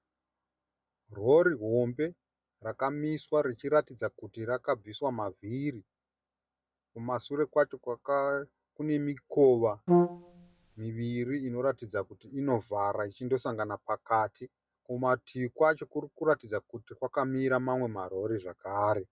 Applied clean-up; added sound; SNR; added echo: none; Brass instrument; -2 dB; none.